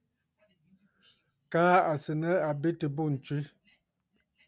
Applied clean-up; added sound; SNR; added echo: none; none; none; none.